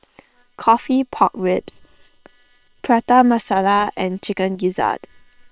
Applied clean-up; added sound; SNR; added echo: neural separator model SepFormer WHAM!.